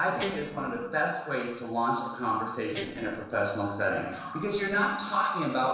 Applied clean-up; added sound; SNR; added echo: neural separator model SepFormer DNS4.